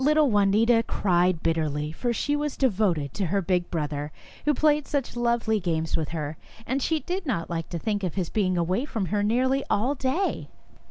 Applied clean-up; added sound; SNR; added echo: none; none; none; none.